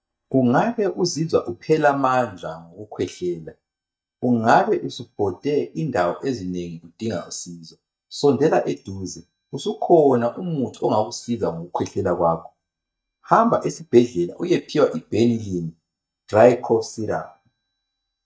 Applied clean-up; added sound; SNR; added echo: neural mask model DeepFilterNet 3.